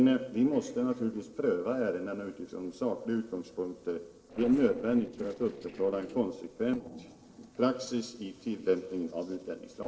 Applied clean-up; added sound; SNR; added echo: neural separator model SepFormer DNS4.